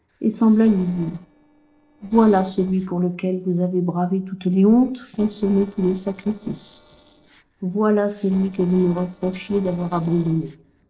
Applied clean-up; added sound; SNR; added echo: neural separator model SepFormer DNS4.